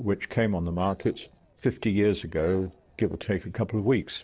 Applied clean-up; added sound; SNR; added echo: neural separator model SepFormer DNS4.